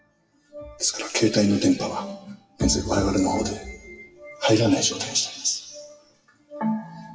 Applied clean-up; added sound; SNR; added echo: classical method WPE with log-MMSE.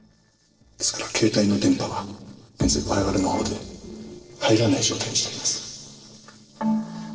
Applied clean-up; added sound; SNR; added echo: neural separator model SepFormer DNS4.